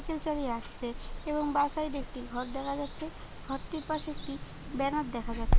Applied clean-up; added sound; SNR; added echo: none; Water; -1 dB; none.